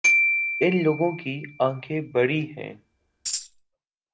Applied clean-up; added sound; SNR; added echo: none; Tambourine + Glockenspiel; 1 dB; none.